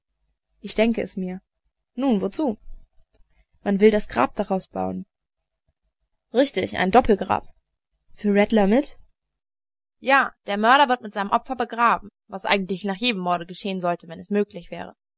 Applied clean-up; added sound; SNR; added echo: none; none; none; none.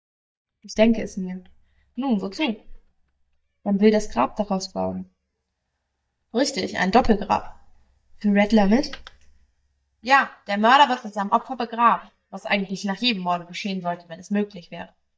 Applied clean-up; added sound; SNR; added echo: neural mask model DeepFilterNet 3.